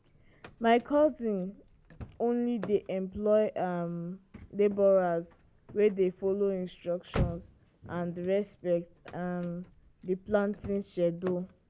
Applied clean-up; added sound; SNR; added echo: none; Slam / Car; 14 dB; none.